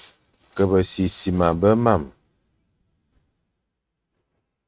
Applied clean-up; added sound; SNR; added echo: neural mask model RNNoise.